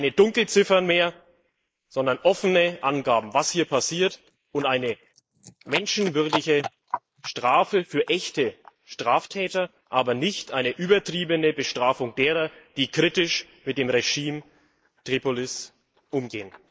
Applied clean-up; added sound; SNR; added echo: neural mask model Resemble Enhance denoiser.